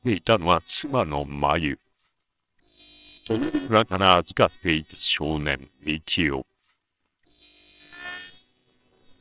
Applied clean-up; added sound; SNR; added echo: neural separator model SepFormer WHAMR!.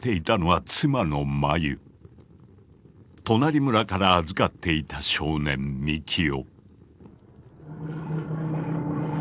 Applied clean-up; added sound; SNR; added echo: none; none; none; none.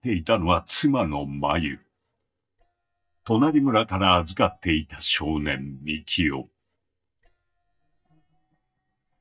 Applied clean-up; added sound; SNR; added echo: neural mask model DeepFilterNet 3.